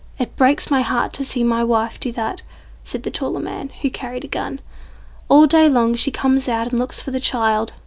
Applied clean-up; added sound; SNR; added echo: none; none; none; none.